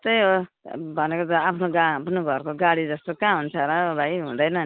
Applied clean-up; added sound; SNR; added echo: none; none; none; none.